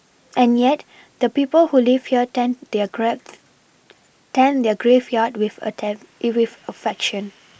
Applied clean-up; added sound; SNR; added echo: none; none; none; none.